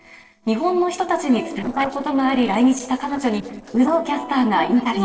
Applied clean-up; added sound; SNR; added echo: neural separator model SepFormer DNS4.